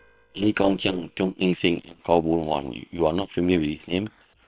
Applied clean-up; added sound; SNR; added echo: neural separator model SepFormer WHAM!.